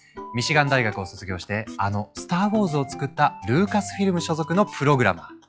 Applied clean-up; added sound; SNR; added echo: classical method log-MMSE.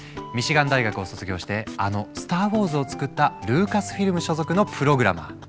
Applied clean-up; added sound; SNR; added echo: none; Guitar; 17 dB; none.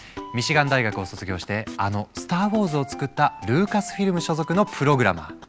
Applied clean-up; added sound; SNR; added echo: none; none; none; none.